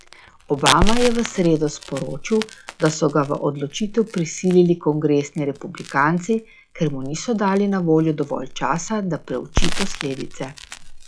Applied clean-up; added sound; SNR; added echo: classical method log-MMSE.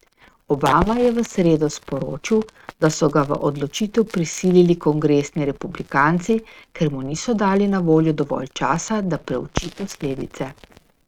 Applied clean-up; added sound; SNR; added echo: neural mask model RNNoise.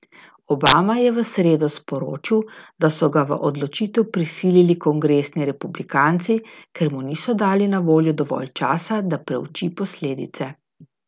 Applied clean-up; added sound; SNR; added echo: none; none; none; none.